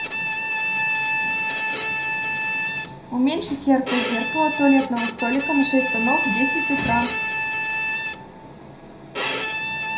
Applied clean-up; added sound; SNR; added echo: none; Bowed string instrument; 1 dB; reverberation time 0.5 s.